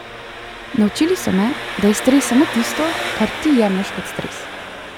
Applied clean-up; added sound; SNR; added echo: none; Engine; 8 dB; none.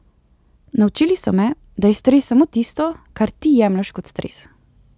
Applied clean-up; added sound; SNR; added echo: none; none; none; none.